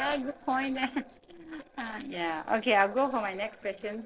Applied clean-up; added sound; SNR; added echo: neural separator model SepFormer DNS4.